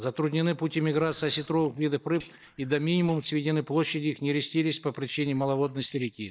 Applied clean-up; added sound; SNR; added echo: neural mask model DeepFilterNet 3.